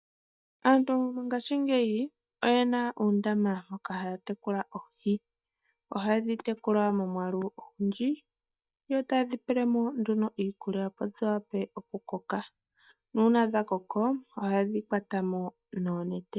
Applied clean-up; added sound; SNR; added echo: neural mask model DeepFilterNet 3.